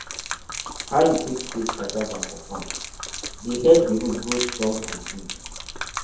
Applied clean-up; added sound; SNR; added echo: none; Gurgling / Liquid; 8 dB; reverberation time 0.7 s.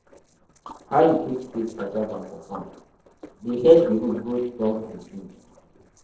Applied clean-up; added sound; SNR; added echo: neural separator model SepFormer DNS4.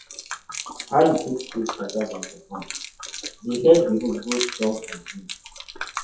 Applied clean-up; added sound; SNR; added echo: classical method WPE with log-MMSE.